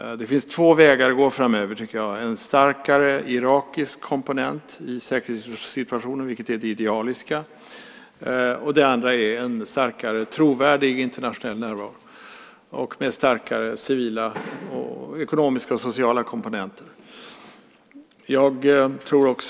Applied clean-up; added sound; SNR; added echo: none; none; none; none.